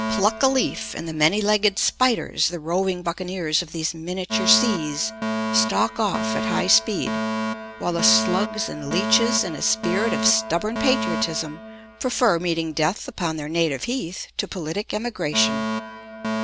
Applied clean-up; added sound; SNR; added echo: none; Alarm; 5 dB; none.